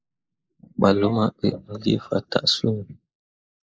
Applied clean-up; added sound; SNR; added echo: neural mask model Resemble Enhance denoiser.